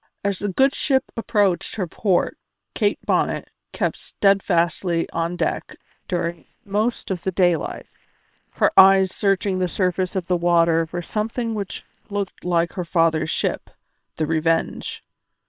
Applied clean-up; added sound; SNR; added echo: neural separator model SepFormer WHAM!.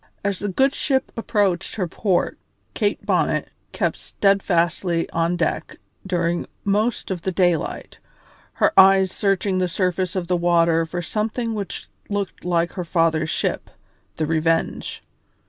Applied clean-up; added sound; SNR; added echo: none; none; none; none.